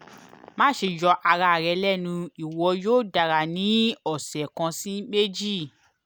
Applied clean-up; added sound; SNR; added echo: none; none; none; none.